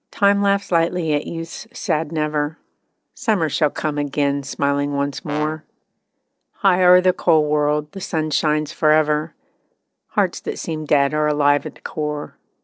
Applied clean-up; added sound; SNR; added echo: neural separator model SepFormer DNS4.